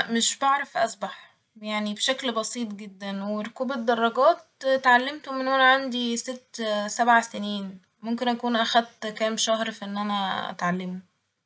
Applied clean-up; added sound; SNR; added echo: none; none; none; none.